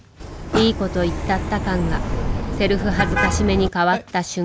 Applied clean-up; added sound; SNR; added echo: none; Car passing by; 1 dB; none.